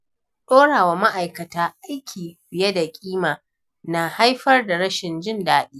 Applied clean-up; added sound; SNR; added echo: none; none; none; none.